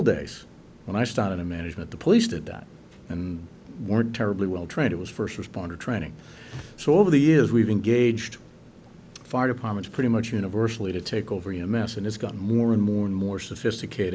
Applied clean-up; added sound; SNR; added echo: none; none; none; none.